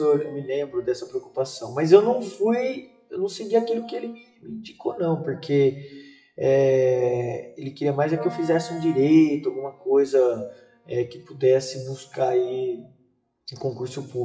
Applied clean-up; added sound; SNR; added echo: classical method WPE with log-MMSE.